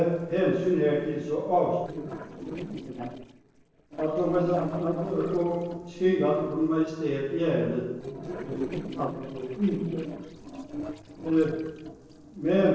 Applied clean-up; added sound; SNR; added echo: neural separator model SepFormer DNS4.